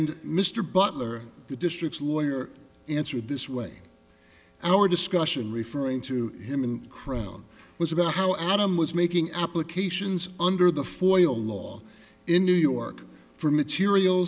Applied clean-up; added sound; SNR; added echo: none; none; none; none.